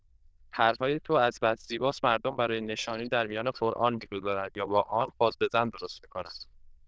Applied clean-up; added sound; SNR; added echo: neural diffusion model UNIVERSE++.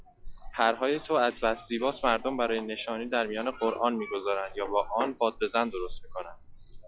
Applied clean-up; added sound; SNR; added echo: classical method log-MMSE.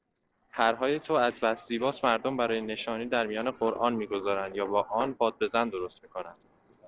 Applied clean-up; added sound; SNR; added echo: neural separator model SepFormer DNS4.